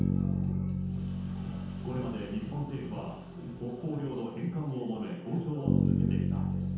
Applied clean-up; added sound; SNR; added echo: none; Bass guitar; -4 dB; reverberation time 0.9 s.